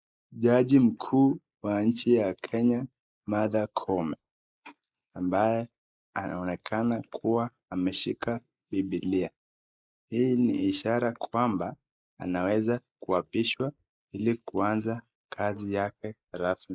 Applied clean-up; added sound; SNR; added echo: neural mask model Resemble Enhance denoiser.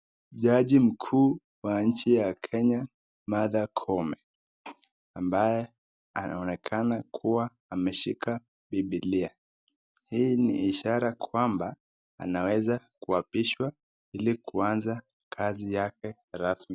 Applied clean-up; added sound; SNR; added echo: none; none; none; none.